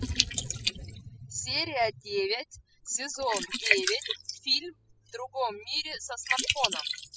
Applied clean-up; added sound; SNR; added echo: classical method spectral subtraction.